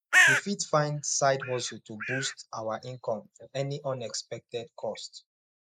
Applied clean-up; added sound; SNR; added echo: neural mask model Resemble Enhance denoiser.